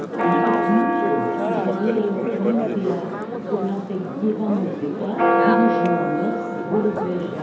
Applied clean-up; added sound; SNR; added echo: none; Church bell; -2 dB; reverberation time 1.9 s.